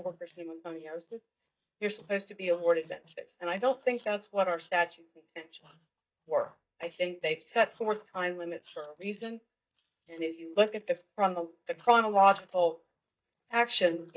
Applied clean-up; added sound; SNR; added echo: neural mask model DeepFilterNet 3.